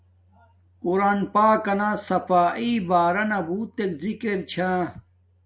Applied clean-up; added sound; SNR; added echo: none; none; none; none.